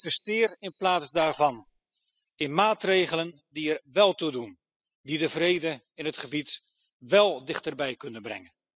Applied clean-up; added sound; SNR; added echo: classical method spectral subtraction.